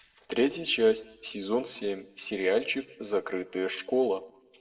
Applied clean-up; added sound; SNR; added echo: neural separator model SepFormer DNS4.